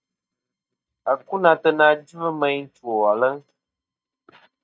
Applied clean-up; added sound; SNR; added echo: neural mask model DeepFilterNet 3.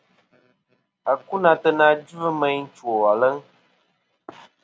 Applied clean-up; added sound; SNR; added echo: none; none; none; none.